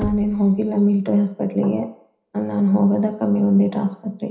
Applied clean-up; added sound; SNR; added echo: none; Knock / Wood; 16 dB; reverberation time 0.5 s.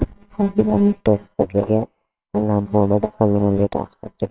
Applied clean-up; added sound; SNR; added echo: neural separator model SepFormer WHAMR!.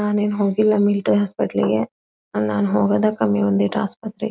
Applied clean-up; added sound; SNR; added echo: none; none; none; none.